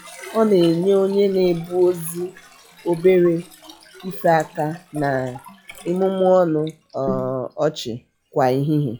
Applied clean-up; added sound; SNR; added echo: classical method log-MMSE.